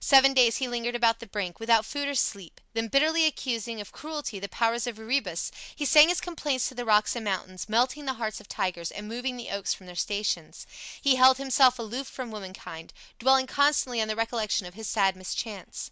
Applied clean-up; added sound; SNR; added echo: none; none; none; none.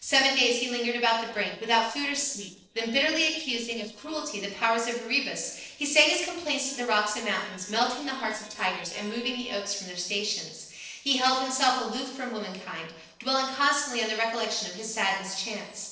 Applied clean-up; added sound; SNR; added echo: neural separator model SepFormer DNS4.